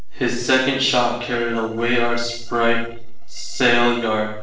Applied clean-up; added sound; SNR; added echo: neural separator model SepFormer DNS4.